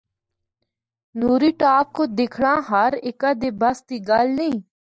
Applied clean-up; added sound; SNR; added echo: neural mask model DeepFilterNet 3.